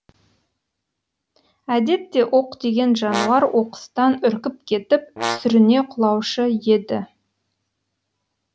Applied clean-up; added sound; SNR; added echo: none; Brass instrument; 10 dB; none.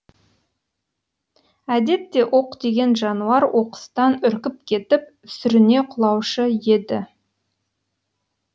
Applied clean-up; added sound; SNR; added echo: none; none; none; none.